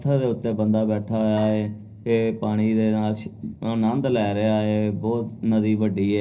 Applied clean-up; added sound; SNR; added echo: neural separator model SepFormer DNS4.